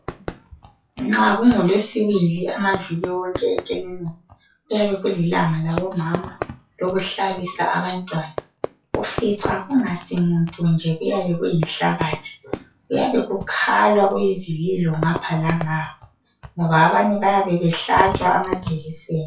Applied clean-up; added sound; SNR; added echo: classical method WPE with log-MMSE.